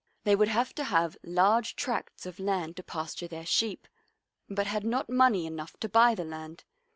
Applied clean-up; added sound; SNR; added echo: none; none; none; none.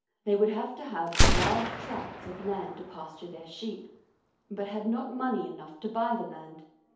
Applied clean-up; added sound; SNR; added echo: none; Gunshot, gunfire; -1 dB; reverberation time 2.2 s.